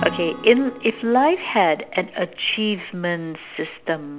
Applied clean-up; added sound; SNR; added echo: none; Acoustic guitar / Strum; 17 dB; none.